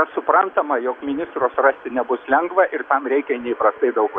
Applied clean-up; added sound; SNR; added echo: none; none; none; none.